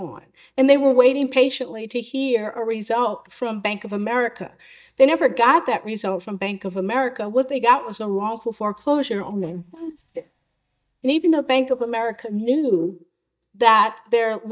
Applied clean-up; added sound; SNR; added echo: neural mask model DeepFilterNet 3.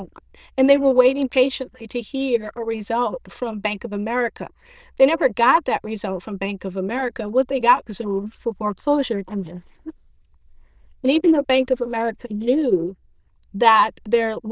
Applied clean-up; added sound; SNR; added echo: neural diffusion model UNIVERSE++.